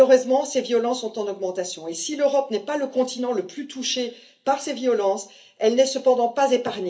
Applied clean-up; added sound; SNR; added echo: none; none; none; reverberation time 0.3 s.